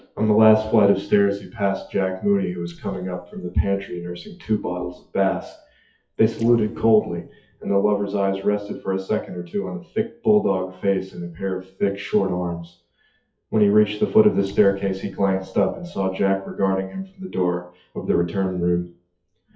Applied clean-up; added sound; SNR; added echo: classical method WPE with log-MMSE.